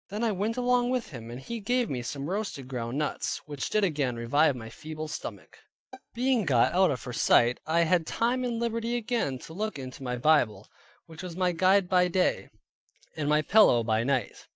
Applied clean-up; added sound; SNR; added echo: neural mask model DeepFilterNet 3.